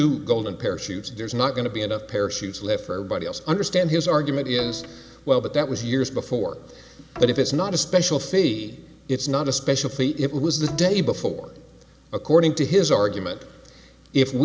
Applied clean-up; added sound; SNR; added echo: none; Bowed string instrument; 19 dB; none.